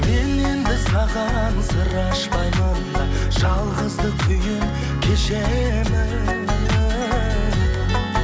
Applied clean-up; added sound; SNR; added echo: none; none; none; none.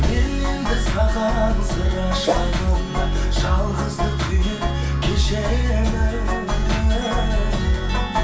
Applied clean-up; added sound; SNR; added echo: none; Whoosh, swoosh, swish; 6 dB; reverberation time 0.3 s.